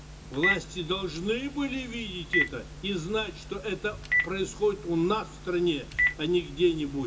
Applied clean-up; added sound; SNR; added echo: none; Telephone; 4 dB; reverberation time 0.2 s.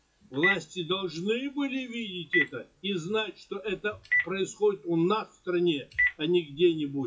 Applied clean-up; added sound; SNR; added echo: classical method WPE with log-MMSE.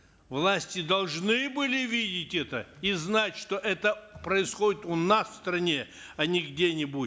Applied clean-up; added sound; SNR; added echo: none; none; none; none.